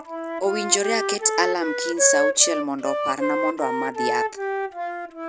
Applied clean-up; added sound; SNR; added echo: none; Wind instrument, woodwind instrument; 1 dB; none.